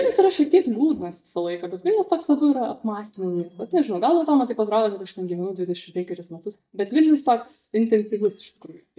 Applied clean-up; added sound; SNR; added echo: neural mask model DeepFilterNet 3.